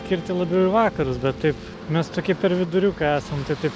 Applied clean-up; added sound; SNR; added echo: none; Guitar; 18 dB; none.